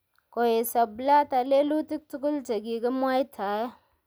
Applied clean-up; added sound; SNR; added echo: none; none; none; none.